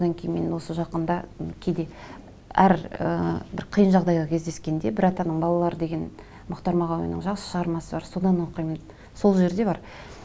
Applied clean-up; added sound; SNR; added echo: none; none; none; none.